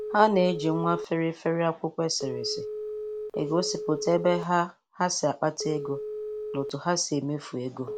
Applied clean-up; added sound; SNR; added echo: none; Telephone; 9 dB; none.